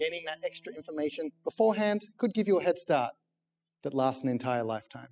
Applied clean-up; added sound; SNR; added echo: classical method spectral subtraction.